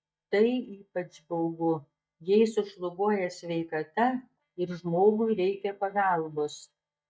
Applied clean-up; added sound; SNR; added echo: neural mask model DeepFilterNet 3.